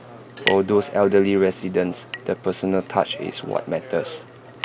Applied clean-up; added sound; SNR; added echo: none; Chink, clink; 12 dB; none.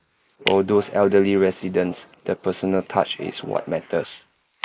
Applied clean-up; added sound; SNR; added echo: neural mask model Resemble Enhance denoiser.